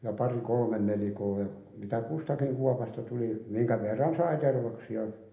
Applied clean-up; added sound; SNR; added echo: none; none; none; reverberation time 0.7 s.